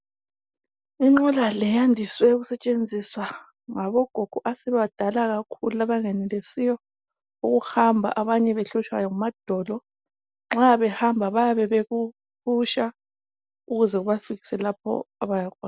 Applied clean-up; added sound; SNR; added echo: none; none; none; none.